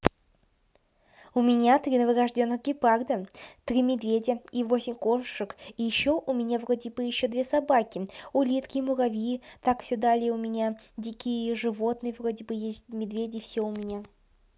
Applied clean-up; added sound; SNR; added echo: none; none; none; none.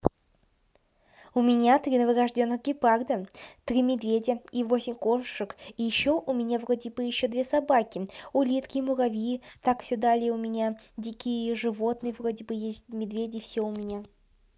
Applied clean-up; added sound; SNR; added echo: neural mask model Resemble Enhance denoiser.